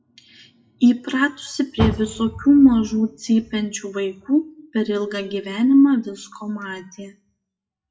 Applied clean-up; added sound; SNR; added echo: classical method WPE with log-MMSE.